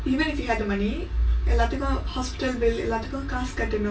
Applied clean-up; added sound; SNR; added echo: none; none; none; reverberation time 0.1 s.